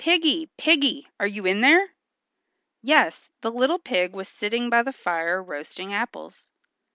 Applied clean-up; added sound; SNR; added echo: none; none; none; none.